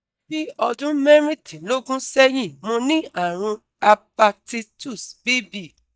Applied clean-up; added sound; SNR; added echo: neural mask model DeepFilterNet 3.